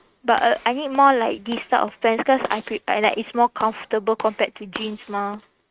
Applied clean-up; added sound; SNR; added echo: neural mask model RNNoise.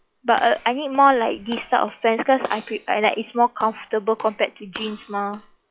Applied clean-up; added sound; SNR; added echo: classical method log-MMSE.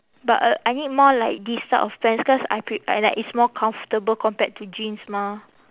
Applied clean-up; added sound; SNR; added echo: none; none; none; none.